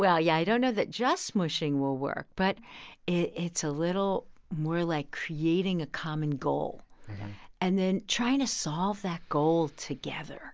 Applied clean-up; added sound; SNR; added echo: none; none; none; none.